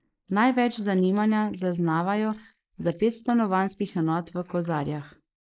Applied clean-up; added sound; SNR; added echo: neural mask model Resemble Enhance denoiser.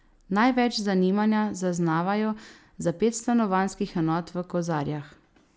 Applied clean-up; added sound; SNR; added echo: none; none; none; none.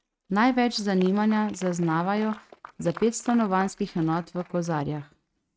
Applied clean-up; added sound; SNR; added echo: neural mask model RNNoise.